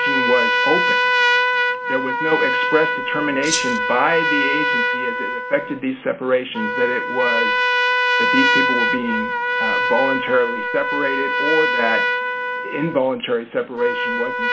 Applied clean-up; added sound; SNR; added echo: none; Rattle (instrument) + Trumpet; -3 dB; none.